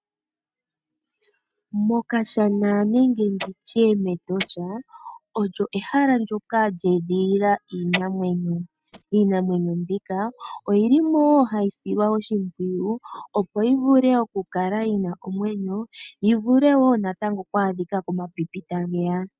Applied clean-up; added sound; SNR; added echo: neural mask model RNNoise.